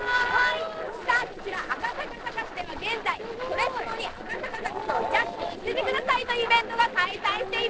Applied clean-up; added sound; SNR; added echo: neural separator model SepFormer DNS4.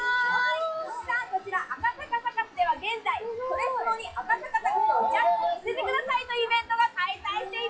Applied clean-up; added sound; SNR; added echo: classical method WPE with log-MMSE.